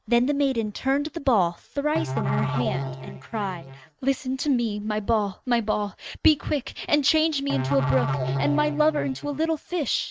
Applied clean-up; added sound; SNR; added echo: neural mask model RNNoise.